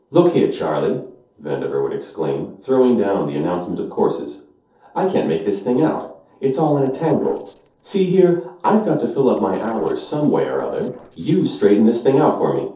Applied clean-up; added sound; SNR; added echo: neural separator model SepFormer DNS4.